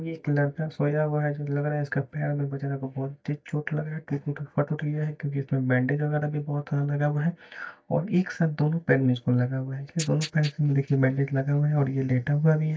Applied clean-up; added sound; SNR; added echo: neural mask model DeepFilterNet 3.